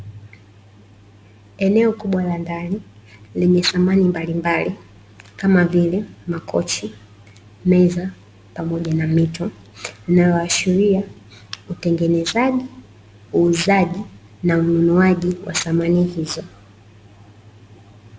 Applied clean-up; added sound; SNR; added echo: none; none; none; none.